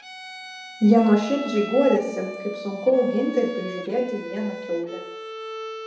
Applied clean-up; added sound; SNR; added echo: none; Bowed string instrument; 13 dB; reverberation time 0.8 s.